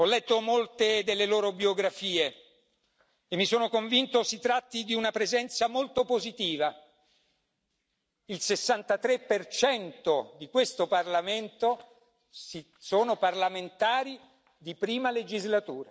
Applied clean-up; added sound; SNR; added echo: none; none; none; none.